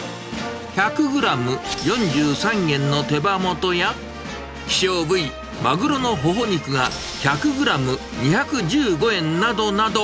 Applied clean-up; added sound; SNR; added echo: none; Wind instrument, woodwind instrument; 18 dB; none.